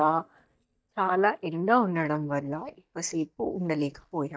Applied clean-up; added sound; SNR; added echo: neural mask model DeepFilterNet 3.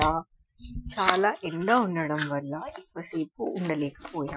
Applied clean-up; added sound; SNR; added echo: classical method Wiener filter.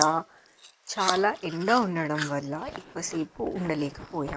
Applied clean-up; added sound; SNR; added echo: neural mask model Resemble Enhance denoiser.